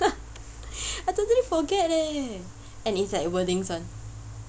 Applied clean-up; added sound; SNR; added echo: none; none; none; none.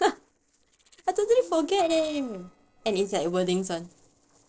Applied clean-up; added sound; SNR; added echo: neural separator model SepFormer DNS4.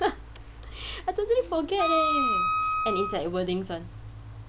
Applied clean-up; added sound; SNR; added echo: none; Wind instrument, woodwind instrument; -1 dB; none.